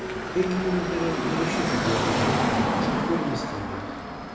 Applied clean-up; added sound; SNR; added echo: none; Car passing by / Traffic noise, roadway noise; -4 dB; reverberation time 0.8 s.